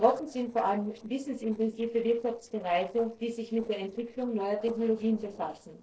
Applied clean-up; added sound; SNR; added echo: neural separator model SepFormer DNS4.